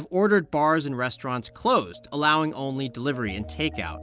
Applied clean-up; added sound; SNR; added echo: none; none; none; none.